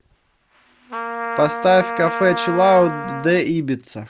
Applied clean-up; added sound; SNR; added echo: none; Trumpet; 9 dB; none.